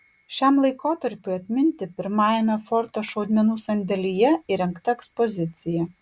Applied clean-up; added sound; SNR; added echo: none; none; none; none.